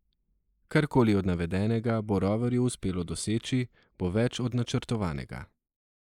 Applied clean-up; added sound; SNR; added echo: neural mask model Resemble Enhance denoiser.